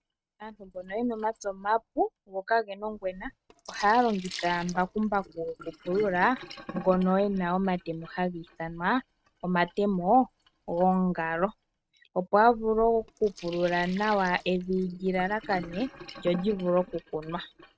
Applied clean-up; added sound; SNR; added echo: neural mask model RNNoise.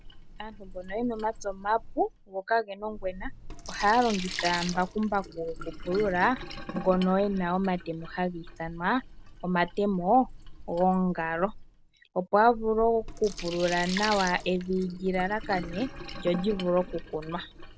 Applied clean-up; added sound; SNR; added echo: none; Sink (filling or washing); 11 dB; none.